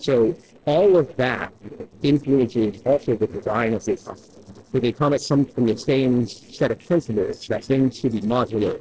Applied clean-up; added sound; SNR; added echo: neural separator model SepFormer DNS4.